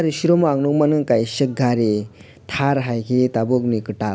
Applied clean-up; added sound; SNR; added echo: none; none; none; none.